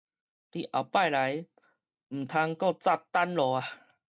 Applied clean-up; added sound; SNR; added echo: none; none; none; none.